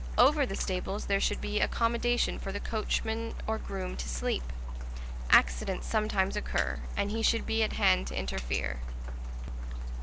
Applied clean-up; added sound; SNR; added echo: none; Rain; 18 dB; none.